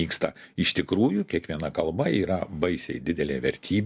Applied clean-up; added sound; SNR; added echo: none; none; none; none.